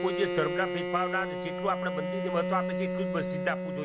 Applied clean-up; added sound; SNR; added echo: none; Bowed string instrument; 0 dB; none.